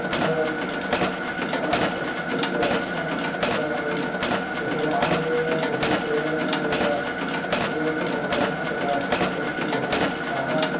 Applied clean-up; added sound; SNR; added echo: none; Mechanisms; -4 dB; reverberation time 0.7 s.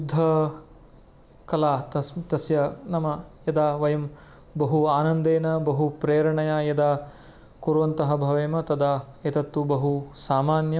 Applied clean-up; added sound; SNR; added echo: none; none; none; none.